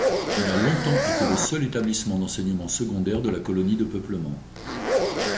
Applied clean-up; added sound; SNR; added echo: none; Zipper (clothing); 2 dB; none.